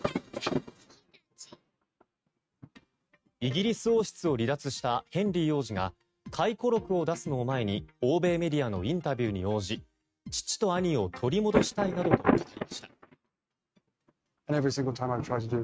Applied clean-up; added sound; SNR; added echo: neural mask model RNNoise.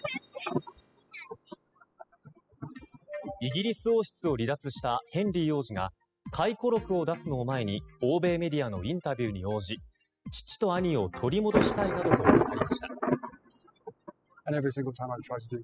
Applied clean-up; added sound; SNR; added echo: classical method spectral subtraction.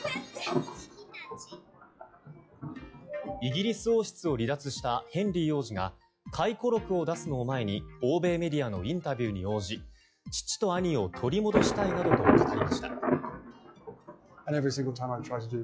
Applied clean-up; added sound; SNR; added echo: classical method log-MMSE.